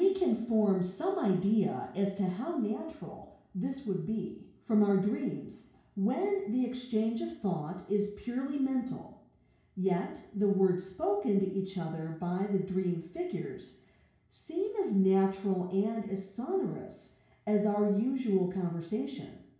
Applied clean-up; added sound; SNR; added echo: none; none; none; reverberation time 0.6 s.